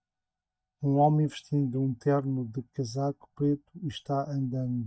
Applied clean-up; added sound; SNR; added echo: neural mask model DeepFilterNet 3.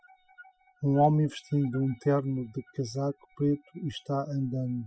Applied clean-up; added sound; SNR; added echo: classical method spectral subtraction.